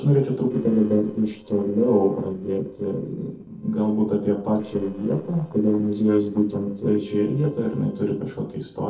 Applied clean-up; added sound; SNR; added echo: neural separator model SepFormer DNS4.